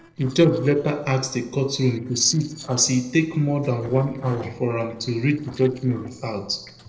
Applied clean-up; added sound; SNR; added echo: neural separator model SepFormer DNS4.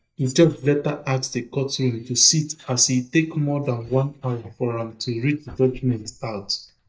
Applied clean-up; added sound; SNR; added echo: neural mask model DeepFilterNet 3.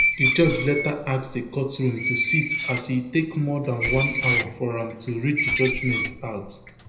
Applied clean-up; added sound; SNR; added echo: none; Screech; 1 dB; reverberation time 0.7 s.